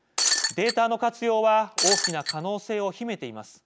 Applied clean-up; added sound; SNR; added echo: none; Shatter; -1 dB; none.